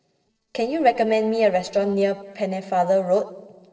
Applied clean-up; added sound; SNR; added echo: neural separator model SepFormer DNS4.